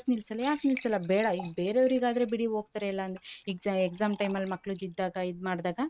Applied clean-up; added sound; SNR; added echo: neural mask model RNNoise.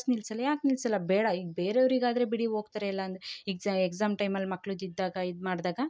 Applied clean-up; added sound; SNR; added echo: none; none; none; none.